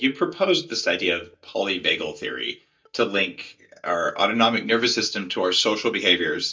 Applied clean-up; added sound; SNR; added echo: neural mask model DeepFilterNet 3.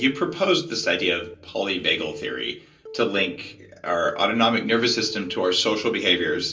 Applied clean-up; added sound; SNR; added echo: none; Telephone; 17 dB; reverberation time 0.3 s.